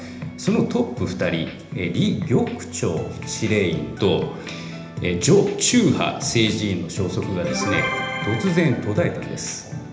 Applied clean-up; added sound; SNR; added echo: none; none; none; reverberation time 1.0 s.